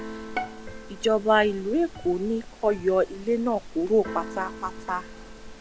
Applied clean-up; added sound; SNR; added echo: none; Keyboard (musical) + Bowed string instrument; 12 dB; none.